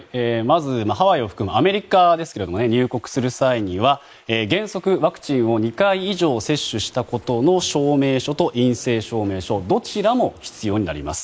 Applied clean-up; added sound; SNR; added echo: neural mask model Resemble Enhance denoiser.